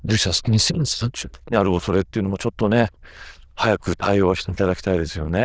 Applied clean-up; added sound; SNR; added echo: neural diffusion model UNIVERSE++.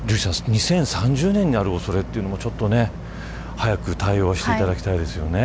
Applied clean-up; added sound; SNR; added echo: none; Boat, Water vehicle; 11 dB; none.